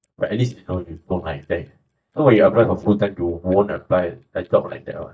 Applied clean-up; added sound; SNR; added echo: neural mask model DeepFilterNet 3.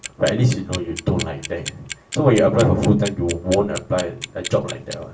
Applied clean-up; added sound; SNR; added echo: none; Clock; 14 dB; reverberation time 0.3 s.